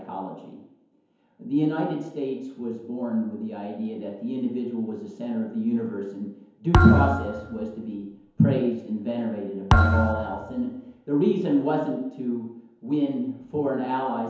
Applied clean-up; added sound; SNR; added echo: none; Thump, thud; -2 dB; reverberation time 0.9 s.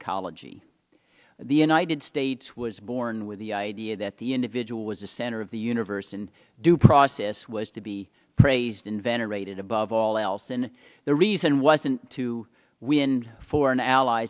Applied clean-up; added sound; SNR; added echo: none; none; none; none.